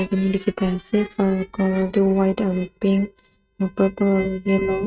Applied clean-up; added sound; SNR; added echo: neural mask model RNNoise.